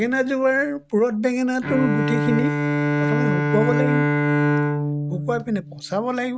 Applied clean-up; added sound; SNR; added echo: neural mask model RNNoise.